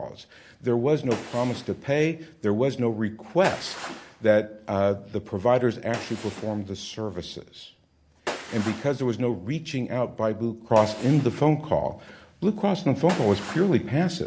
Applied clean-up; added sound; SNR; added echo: none; Gunshot, gunfire; 16 dB; none.